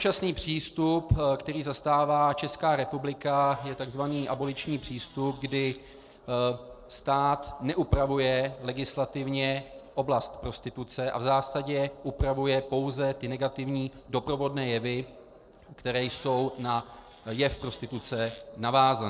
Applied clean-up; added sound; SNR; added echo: neural separator model SepFormer DNS4.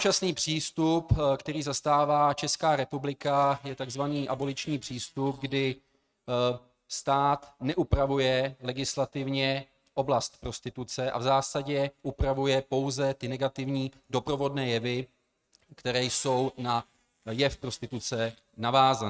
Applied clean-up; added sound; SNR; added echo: neural mask model RNNoise.